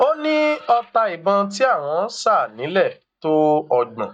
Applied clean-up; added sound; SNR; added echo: neural mask model DeepFilterNet 3.